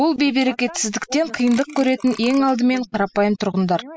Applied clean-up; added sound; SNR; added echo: classical method spectral subtraction.